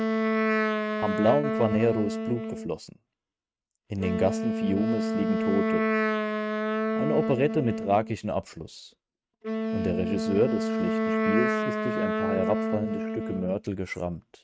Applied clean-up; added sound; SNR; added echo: neural mask model RNNoise.